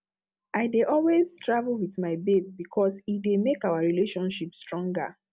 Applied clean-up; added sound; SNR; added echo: none; none; none; none.